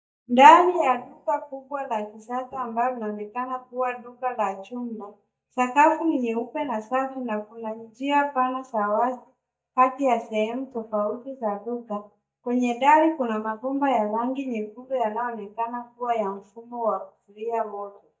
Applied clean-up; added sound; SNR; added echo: neural mask model DeepFilterNet 3.